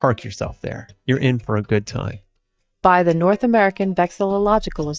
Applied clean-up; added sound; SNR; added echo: neural mask model DeepFilterNet 3.